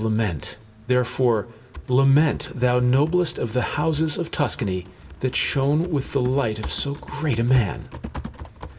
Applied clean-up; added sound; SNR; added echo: none; Typing; 16 dB; reverberation time 0.2 s.